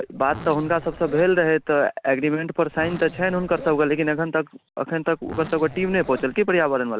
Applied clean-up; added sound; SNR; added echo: none; Zipper (clothing); 17 dB; none.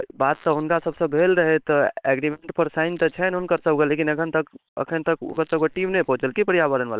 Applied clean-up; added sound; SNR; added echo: neural separator model SepFormer WHAM!.